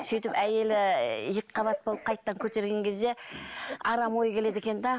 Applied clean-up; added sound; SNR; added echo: neural mask model Resemble Enhance denoiser.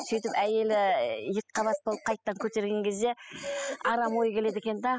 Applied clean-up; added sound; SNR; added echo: classical method spectral subtraction.